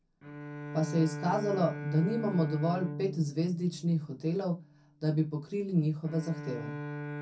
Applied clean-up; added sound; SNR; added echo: none; Bowed string instrument; 10 dB; reverberation time 0.3 s.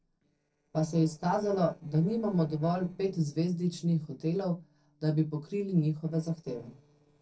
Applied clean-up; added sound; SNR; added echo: neural separator model SepFormer DNS4.